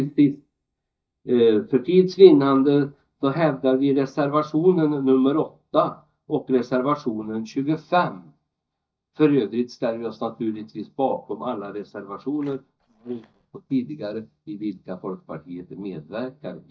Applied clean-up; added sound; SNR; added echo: neural mask model DeepFilterNet 3.